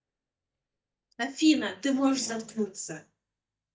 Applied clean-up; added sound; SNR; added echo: neural mask model DeepFilterNet 3.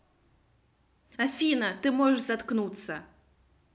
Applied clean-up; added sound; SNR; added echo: none; none; none; none.